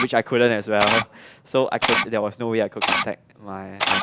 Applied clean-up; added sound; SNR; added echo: none; Camera; 3 dB; none.